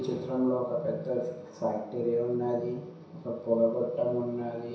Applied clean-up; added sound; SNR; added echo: none; none; none; reverberation time 0.7 s.